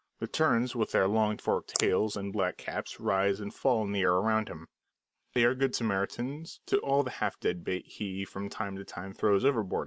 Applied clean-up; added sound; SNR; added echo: neural mask model Resemble Enhance denoiser.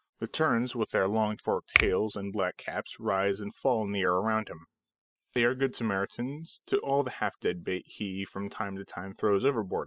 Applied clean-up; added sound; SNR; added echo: classical method spectral subtraction.